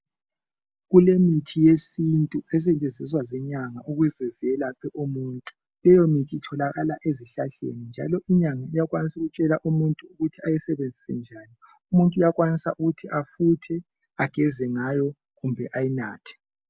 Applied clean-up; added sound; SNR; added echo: none; none; none; none.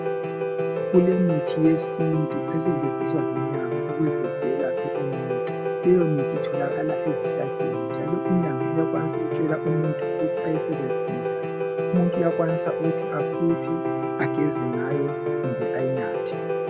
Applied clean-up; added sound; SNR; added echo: none; Piano; -1 dB; none.